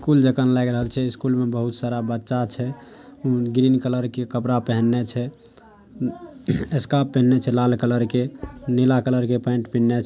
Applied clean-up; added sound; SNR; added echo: none; Writing; 18 dB; none.